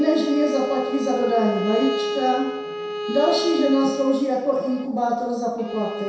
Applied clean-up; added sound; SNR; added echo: none; Bowed string instrument; 7 dB; reverberation time 0.7 s.